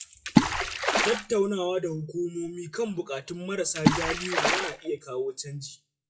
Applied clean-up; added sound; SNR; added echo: classical method WPE with log-MMSE.